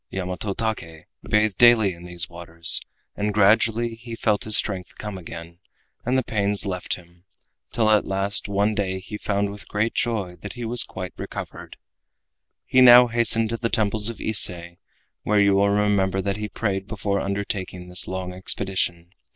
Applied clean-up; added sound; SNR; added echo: none; none; none; none.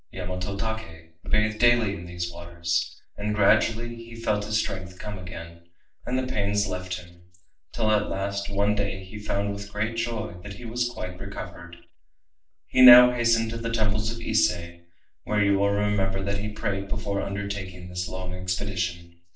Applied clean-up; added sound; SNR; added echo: none; none; none; reverberation time 0.4 s.